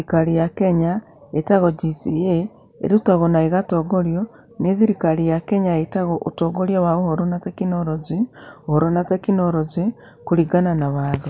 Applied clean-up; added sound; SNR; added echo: none; none; none; none.